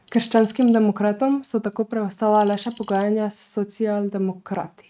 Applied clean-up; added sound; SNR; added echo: neural mask model RNNoise.